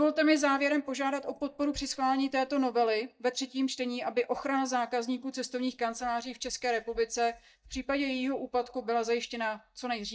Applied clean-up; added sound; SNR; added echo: neural mask model DeepFilterNet 3.